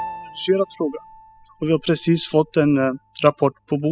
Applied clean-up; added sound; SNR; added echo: classical method spectral subtraction.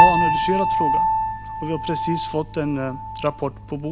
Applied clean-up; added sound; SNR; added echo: none; Piano; -4 dB; none.